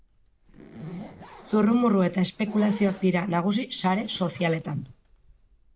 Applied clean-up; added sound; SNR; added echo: none; Zipper (clothing); 19 dB; none.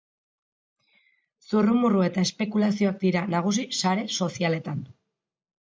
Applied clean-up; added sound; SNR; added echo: none; none; none; none.